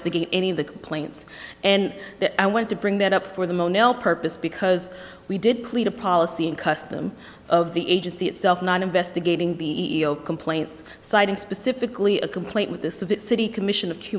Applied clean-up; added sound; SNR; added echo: none; none; none; none.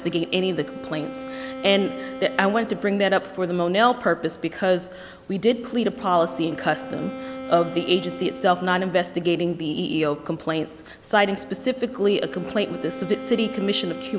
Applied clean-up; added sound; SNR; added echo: none; Wind instrument, woodwind instrument; 13 dB; none.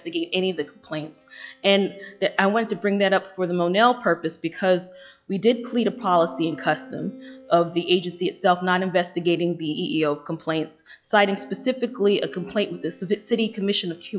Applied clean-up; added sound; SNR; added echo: classical method log-MMSE.